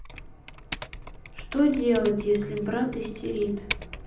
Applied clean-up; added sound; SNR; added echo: none; Typing; 10 dB; reverberation time 0.6 s.